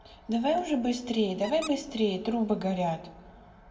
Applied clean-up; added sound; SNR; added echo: none; Squeak; 19 dB; reverberation time 1.5 s.